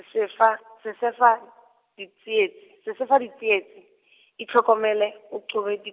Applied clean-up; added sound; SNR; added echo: none; none; none; none.